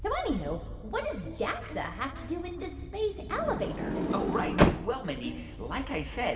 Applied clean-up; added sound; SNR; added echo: none; Sliding door; -3 dB; reverberation time 2.0 s.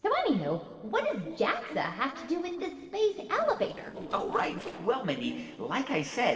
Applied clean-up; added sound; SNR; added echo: neural separator model SepFormer DNS4.